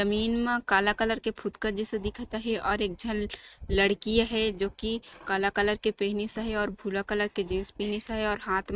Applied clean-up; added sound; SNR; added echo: neural mask model RNNoise.